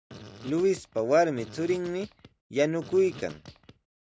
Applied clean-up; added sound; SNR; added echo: none; Fart; 18 dB; none.